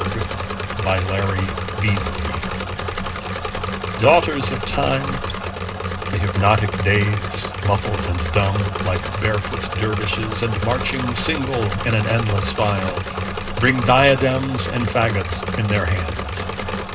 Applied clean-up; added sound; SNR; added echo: none; Engine / Mechanisms; 4 dB; reverberation time 0.2 s.